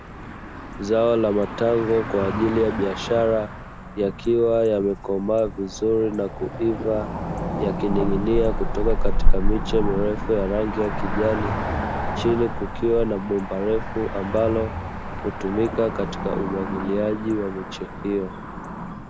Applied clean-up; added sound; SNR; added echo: none; Cricket / Motor vehicle (road); 2 dB; none.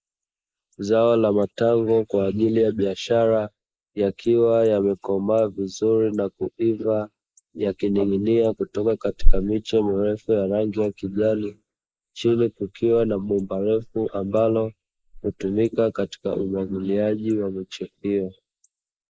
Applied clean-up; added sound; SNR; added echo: neural mask model Resemble Enhance denoiser.